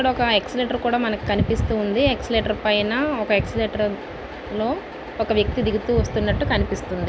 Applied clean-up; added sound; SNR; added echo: none; none; none; none.